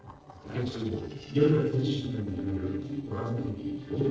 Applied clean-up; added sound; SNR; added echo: neural separator model SepFormer DNS4.